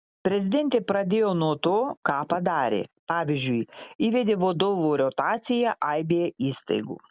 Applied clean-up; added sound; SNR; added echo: none; none; none; none.